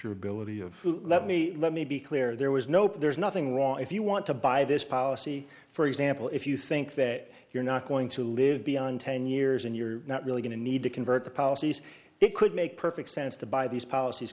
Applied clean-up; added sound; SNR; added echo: none; none; none; none.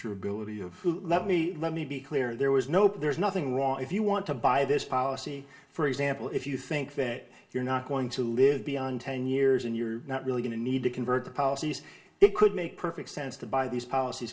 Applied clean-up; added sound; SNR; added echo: none; none; none; reverberation time 0.2 s.